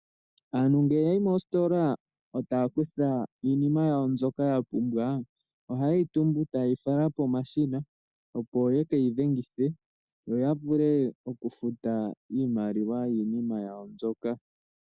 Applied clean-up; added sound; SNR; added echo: none; none; none; none.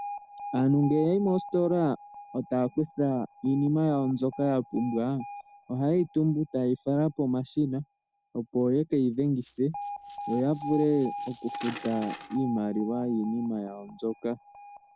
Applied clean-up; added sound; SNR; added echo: none; Alarm + Coin (dropping); 14 dB; none.